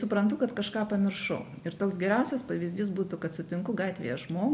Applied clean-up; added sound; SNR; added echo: none; none; none; none.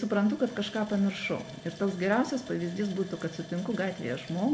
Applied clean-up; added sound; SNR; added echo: none; Water tap, faucet; 18 dB; none.